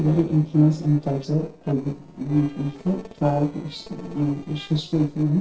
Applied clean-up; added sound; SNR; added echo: neural separator model SepFormer DNS4.